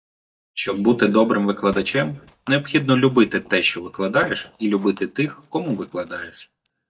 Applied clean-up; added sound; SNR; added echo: neural mask model DeepFilterNet 3.